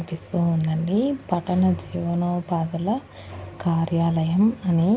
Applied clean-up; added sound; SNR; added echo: none; none; none; none.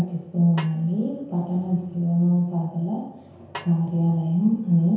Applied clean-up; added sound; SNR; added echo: none; Snare drum; 20 dB; reverberation time 0.9 s.